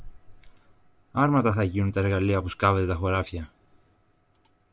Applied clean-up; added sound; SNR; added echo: none; none; none; none.